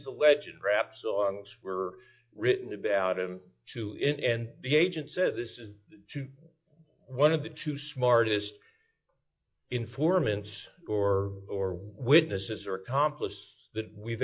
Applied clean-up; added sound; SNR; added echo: classical method log-MMSE.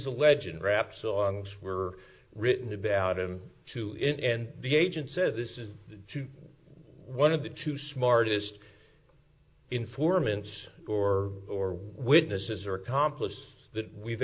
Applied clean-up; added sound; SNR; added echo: none; none; none; none.